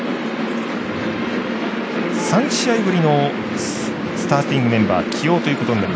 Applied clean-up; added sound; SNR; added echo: none; Electric guitar / Strum; 13 dB; none.